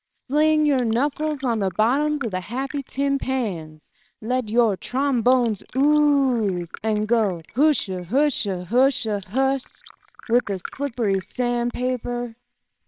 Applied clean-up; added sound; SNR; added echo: neural separator model SepFormer WHAMR!.